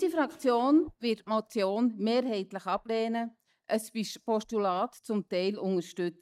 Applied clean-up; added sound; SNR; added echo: neural mask model DeepFilterNet 3.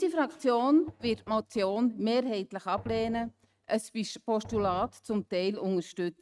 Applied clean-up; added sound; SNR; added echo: neural mask model RNNoise.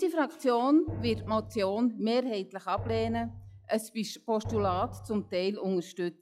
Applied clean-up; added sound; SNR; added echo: classical method log-MMSE.